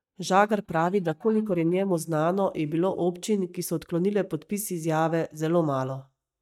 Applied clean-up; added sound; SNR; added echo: neural mask model DeepFilterNet 3.